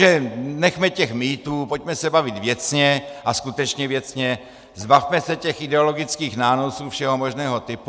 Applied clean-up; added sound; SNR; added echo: none; none; none; none.